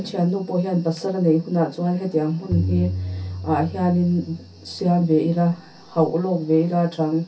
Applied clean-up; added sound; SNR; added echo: none; Tabla; 8 dB; reverberation time 0.3 s.